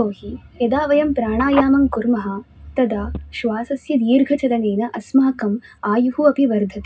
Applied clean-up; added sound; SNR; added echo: none; Telephone; 14 dB; reverberation time 0.4 s.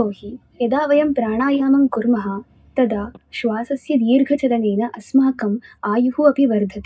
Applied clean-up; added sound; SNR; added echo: neural mask model DeepFilterNet 3.